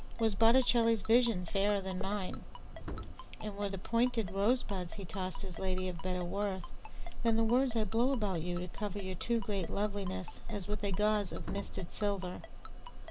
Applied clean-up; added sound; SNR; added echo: none; Ringtone + Subway, metro, underground; 20 dB; none.